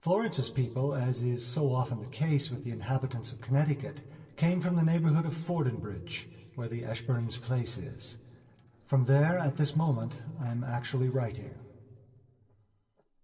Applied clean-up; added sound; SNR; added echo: neural separator model SepFormer DNS4.